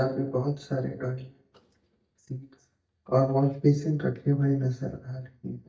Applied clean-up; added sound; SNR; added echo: neural mask model DeepFilterNet 3.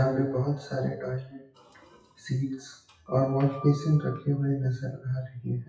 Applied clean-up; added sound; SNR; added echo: classical method WPE with log-MMSE.